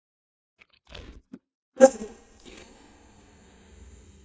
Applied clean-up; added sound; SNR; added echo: neural mask model DeepFilterNet 3.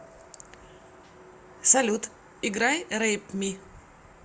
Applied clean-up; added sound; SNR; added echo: none; none; none; none.